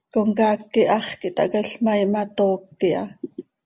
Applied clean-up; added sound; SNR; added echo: none; none; none; none.